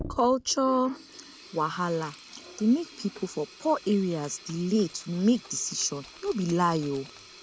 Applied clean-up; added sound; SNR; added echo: none; Sink (filling or washing); 18 dB; none.